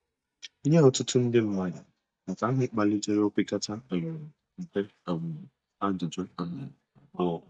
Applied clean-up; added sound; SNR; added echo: neural mask model DeepFilterNet 3.